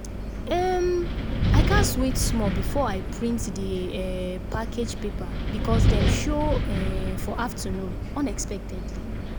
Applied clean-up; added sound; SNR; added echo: none; Wind; -4 dB; none.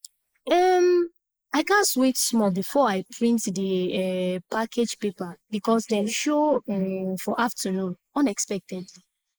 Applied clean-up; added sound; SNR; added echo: neural mask model Resemble Enhance denoiser.